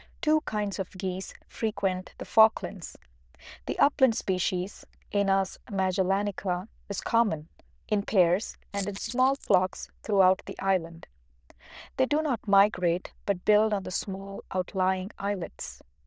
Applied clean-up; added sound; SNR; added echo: neural diffusion model UNIVERSE++.